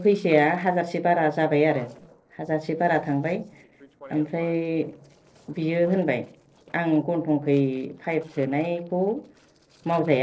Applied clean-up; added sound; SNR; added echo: neural separator model SepFormer DNS4.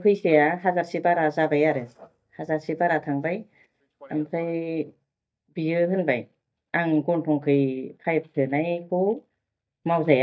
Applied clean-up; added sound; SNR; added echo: neural mask model DeepFilterNet 3.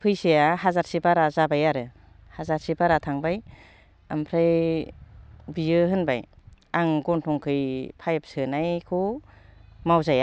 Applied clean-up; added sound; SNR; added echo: none; none; none; none.